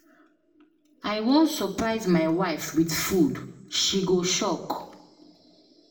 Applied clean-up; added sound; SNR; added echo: none; none; none; reverberation time 0.6 s.